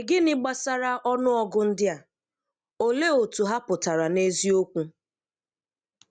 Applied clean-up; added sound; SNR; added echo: none; none; none; none.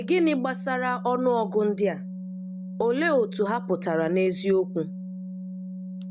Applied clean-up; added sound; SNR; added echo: none; Organ; 9 dB; none.